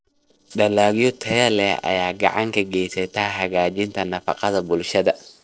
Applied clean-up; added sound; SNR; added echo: neural separator model SepFormer DNS4.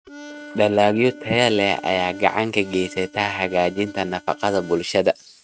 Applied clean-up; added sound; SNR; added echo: neural mask model RNNoise.